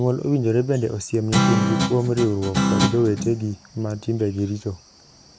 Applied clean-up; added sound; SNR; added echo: none; Guitar; -1 dB; none.